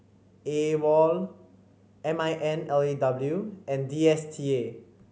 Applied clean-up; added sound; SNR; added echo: none; none; none; none.